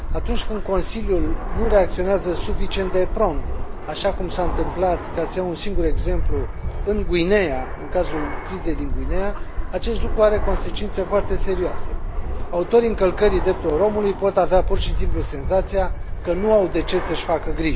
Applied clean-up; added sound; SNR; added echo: none; Fixed-wing aircraft, airplane; 0 dB; none.